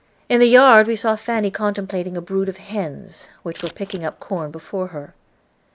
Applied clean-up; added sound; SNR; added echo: neural mask model Resemble Enhance denoiser.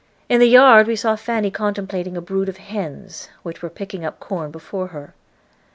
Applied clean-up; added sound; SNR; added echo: none; none; none; none.